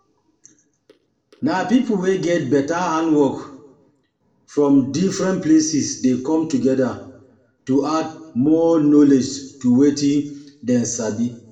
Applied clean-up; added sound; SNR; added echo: none; none; none; reverberation time 0.6 s.